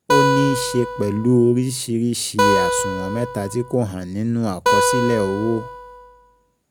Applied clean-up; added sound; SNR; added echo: none; Acoustic guitar; 1 dB; none.